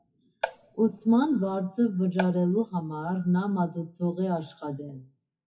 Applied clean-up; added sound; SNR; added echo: classical method WPE with log-MMSE.